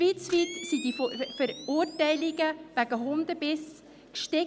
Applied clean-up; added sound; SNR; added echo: none; Camera; 16 dB; none.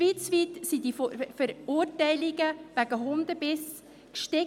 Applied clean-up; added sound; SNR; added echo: none; none; none; none.